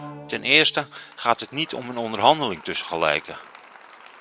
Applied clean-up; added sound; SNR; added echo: none; Applause; 20 dB; none.